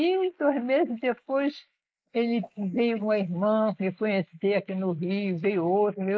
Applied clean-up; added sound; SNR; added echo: neural mask model Resemble Enhance denoiser.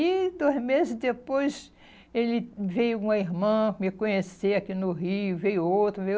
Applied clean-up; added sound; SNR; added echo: none; none; none; none.